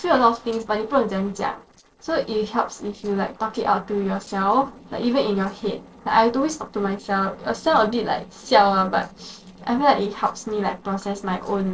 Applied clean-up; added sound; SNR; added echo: neural separator model SepFormer DNS4.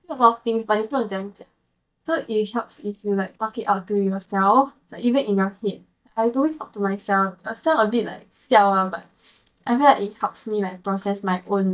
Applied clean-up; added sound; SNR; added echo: neural mask model DeepFilterNet 3.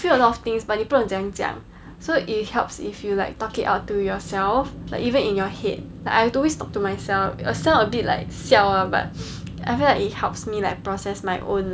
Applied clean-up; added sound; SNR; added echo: none; none; none; none.